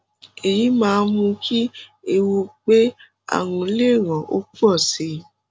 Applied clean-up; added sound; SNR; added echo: none; none; none; none.